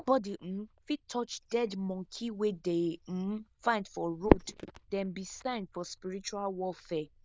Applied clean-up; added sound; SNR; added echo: neural diffusion model UNIVERSE++.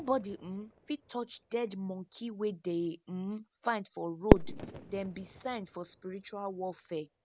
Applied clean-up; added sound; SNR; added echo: none; Fireworks; -2 dB; none.